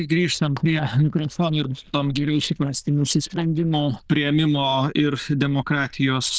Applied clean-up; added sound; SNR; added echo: neural diffusion model UNIVERSE++.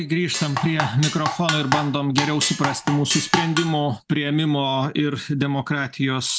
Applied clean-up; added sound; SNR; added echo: none; Drum kit; 4 dB; none.